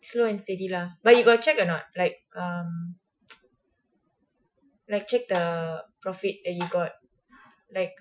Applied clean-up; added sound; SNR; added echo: classical method Wiener filter.